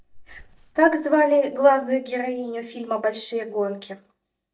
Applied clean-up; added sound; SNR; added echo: neural mask model DeepFilterNet 3.